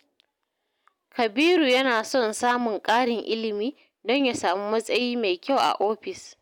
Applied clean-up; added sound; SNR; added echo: none; none; none; none.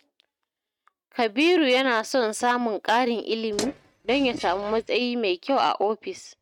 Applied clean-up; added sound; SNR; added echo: neural mask model RNNoise.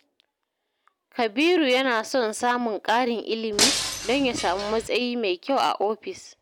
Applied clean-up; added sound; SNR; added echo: none; Shatter; 2 dB; none.